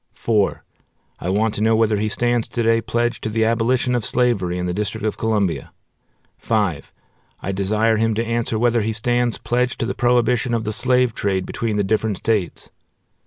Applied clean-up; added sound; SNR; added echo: none; none; none; none.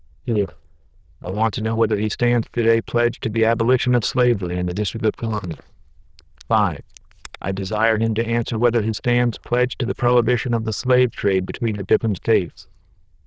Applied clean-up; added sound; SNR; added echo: neural diffusion model UNIVERSE++.